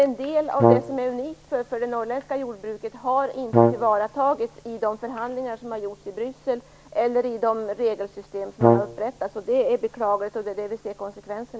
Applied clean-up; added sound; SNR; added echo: none; Brass instrument; -2 dB; none.